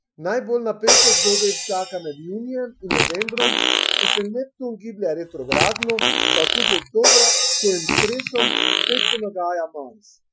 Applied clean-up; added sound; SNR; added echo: classical method Wiener filter.